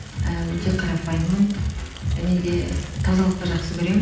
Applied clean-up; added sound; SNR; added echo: none; Mechanisms / Bicycle; 18 dB; reverberation time 0.8 s.